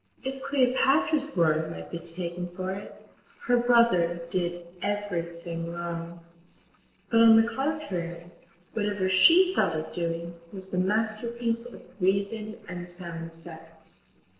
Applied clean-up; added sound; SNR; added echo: neural separator model SepFormer DNS4.